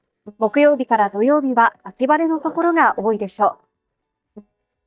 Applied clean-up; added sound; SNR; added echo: neural mask model DeepFilterNet 3.